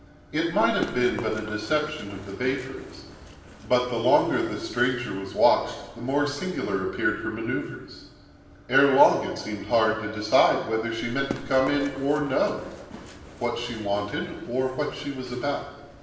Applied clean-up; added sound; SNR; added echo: none; Run; 17 dB; reverberation time 1.0 s.